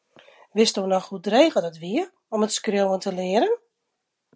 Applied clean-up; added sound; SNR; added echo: none; none; none; none.